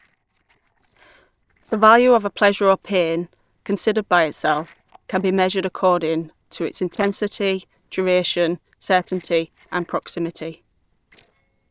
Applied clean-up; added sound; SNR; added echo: neural separator model SepFormer DNS4.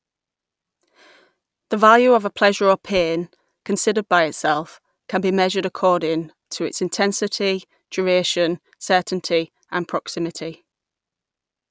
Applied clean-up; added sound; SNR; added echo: none; none; none; none.